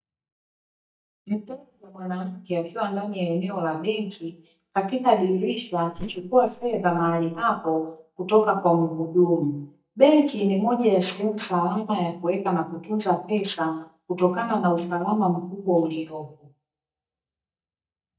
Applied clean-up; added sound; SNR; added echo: neural mask model DeepFilterNet 3.